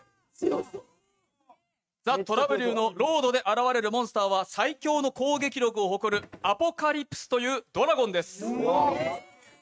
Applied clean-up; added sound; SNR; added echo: neural mask model RNNoise.